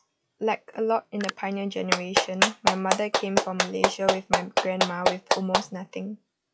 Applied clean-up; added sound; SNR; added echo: classical method log-MMSE.